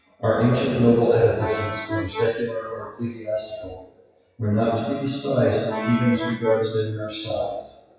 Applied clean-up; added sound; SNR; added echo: classical method WPE with log-MMSE.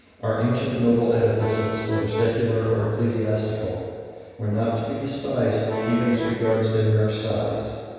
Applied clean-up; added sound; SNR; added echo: none; Accordion; 6 dB; reverberation time 1.9 s.